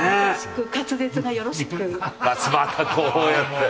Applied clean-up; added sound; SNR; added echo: none; Church bell; 16 dB; none.